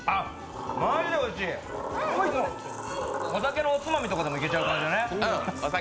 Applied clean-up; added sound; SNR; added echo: none; Sliding door; 8 dB; none.